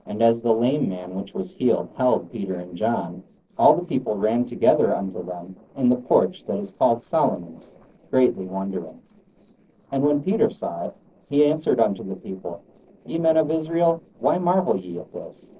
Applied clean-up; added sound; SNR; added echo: neural separator model SepFormer DNS4.